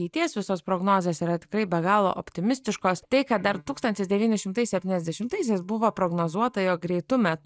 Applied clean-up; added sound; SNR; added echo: neural mask model DeepFilterNet 3.